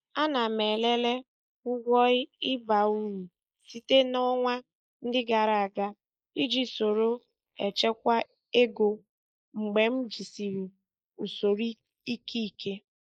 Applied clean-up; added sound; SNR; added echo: neural mask model Resemble Enhance denoiser.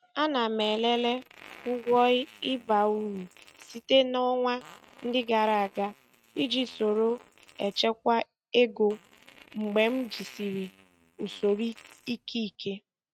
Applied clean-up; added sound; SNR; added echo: neural mask model RNNoise.